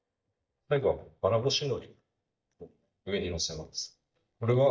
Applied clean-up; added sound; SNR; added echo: neural mask model DeepFilterNet 3.